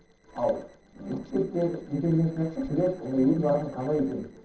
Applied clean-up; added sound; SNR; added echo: neural separator model SepFormer DNS4.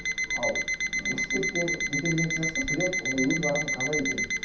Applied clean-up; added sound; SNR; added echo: none; Alarm; -2 dB; reverberation time 0.6 s.